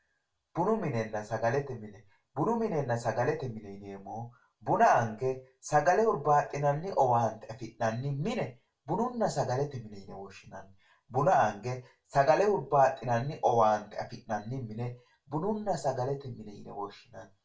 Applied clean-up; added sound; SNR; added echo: none; none; none; reverberation time 0.2 s.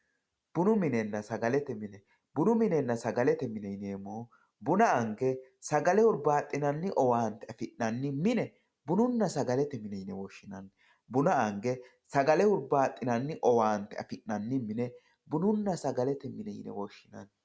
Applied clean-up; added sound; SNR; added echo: none; none; none; none.